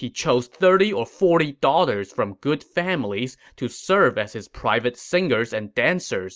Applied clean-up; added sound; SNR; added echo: none; none; none; none.